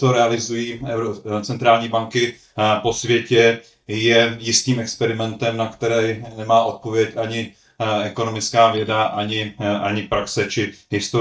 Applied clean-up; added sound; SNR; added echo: neural mask model DeepFilterNet 3.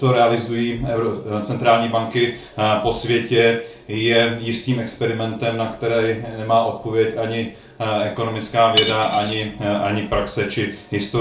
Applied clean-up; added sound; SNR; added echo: none; Cutlery, silverware / Dishes, pots, and pans; 3 dB; reverberation time 0.3 s.